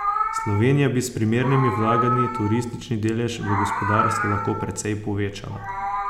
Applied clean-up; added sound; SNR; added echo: none; Meow; 4 dB; none.